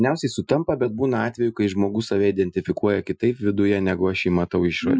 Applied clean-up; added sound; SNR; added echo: classical method Wiener filter.